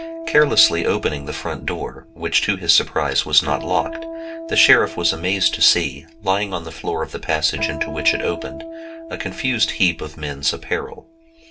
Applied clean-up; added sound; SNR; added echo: none; Acoustic guitar; 13 dB; reverberation time 0.2 s.